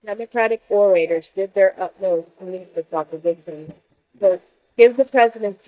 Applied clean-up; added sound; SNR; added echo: neural mask model DeepFilterNet 3.